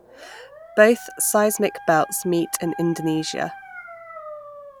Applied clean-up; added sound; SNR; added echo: none; Dog; 17 dB; none.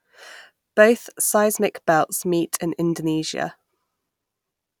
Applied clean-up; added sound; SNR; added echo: none; none; none; none.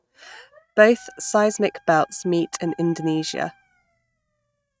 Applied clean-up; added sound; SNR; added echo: neural mask model RNNoise.